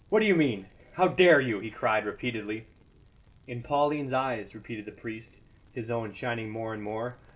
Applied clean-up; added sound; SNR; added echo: none; none; none; none.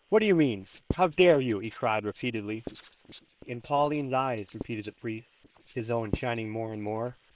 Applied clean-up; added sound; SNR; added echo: neural separator model SepFormer WHAM!.